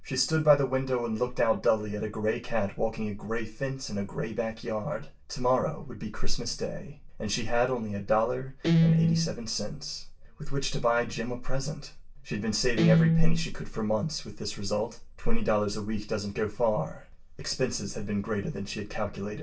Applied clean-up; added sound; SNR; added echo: none; Guitar; 0 dB; reverberation time 0.2 s.